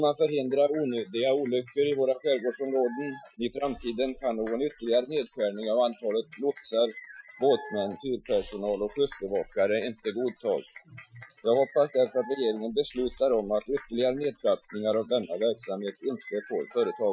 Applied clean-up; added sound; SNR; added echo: classical method Wiener filter.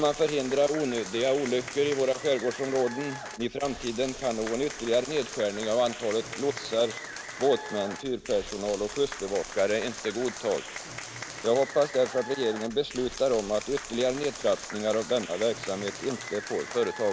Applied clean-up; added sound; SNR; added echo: none; Applause; 11 dB; none.